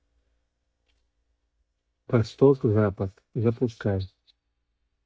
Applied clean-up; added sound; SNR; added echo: neural mask model DeepFilterNet 3.